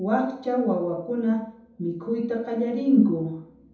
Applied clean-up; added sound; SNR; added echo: none; none; none; reverberation time 2.7 s.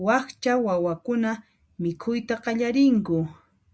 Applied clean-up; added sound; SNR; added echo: none; none; none; none.